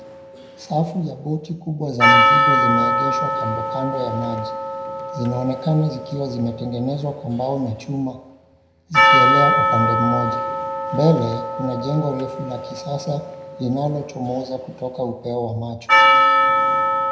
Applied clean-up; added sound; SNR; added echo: none; Percussion; -4 dB; reverberation time 0.7 s.